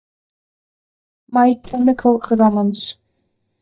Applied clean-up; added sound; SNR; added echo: neural mask model DeepFilterNet 3.